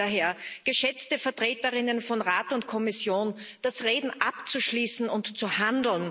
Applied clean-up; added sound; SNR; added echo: none; none; none; none.